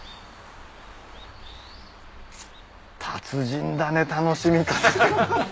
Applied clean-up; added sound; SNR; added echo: none; none; none; none.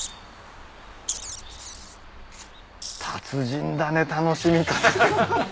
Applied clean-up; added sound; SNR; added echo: none; Wild animals; 15 dB; none.